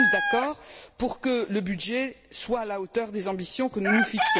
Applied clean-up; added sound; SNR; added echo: none; Chicken, rooster; 2 dB; none.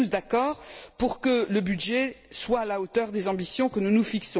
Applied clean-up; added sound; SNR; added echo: none; none; none; none.